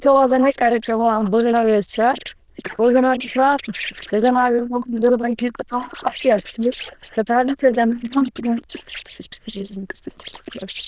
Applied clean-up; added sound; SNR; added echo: neural diffusion model UNIVERSE++.